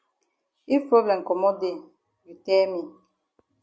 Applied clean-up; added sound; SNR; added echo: none; none; none; none.